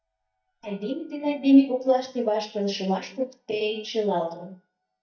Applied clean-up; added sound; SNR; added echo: neural mask model DeepFilterNet 3.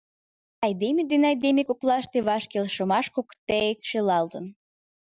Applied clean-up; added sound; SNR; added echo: none; none; none; none.